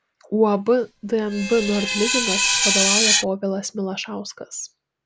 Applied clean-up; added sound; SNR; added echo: none; Screech; -2 dB; none.